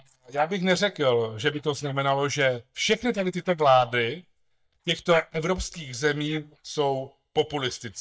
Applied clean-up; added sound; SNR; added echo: neural mask model DeepFilterNet 3.